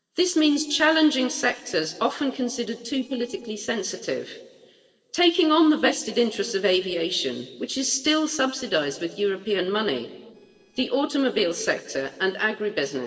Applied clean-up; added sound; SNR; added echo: neural separator model SepFormer DNS4.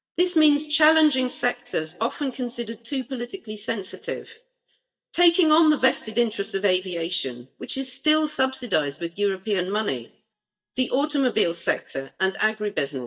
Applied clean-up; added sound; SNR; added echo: neural mask model DeepFilterNet 3.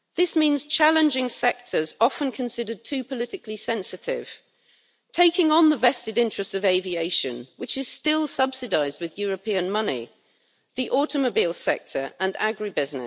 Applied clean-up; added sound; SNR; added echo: none; none; none; none.